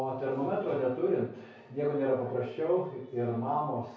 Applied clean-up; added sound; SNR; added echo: none; none; none; reverberation time 0.6 s.